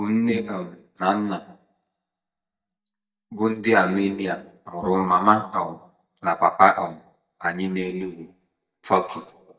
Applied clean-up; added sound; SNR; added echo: neural mask model DeepFilterNet 3.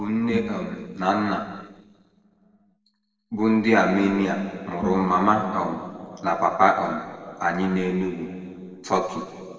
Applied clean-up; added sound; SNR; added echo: neural separator model SepFormer DNS4.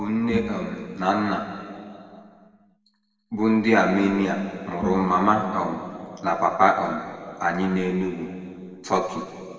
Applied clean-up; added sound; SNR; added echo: none; Bowed string instrument; 14 dB; reverberation time 2.2 s.